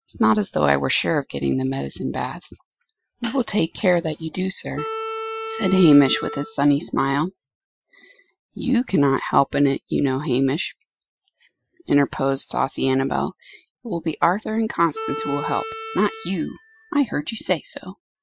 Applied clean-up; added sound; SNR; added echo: classical method Wiener filter.